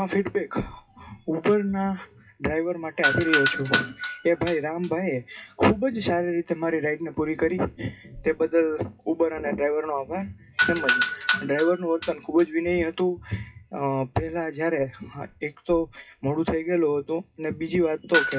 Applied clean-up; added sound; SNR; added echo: classical method WPE with log-MMSE.